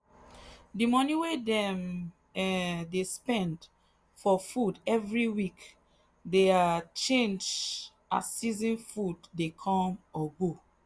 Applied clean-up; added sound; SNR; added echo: none; none; none; none.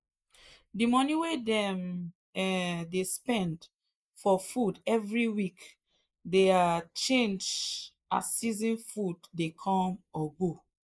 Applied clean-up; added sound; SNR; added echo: neural mask model Resemble Enhance denoiser.